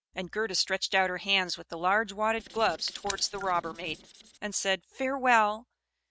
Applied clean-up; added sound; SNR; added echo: neural mask model RNNoise.